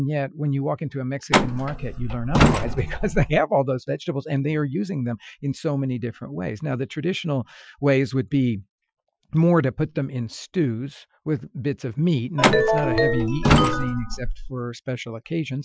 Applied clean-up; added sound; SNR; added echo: classical method Wiener filter.